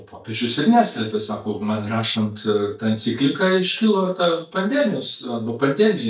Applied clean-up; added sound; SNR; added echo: neural mask model DeepFilterNet 3.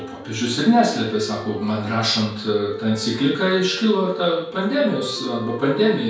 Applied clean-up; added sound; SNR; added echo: none; Wind instrument, woodwind instrument; 15 dB; reverberation time 0.5 s.